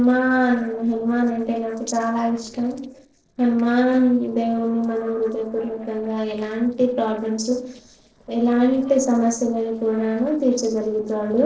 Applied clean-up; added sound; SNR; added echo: neural separator model SepFormer DNS4.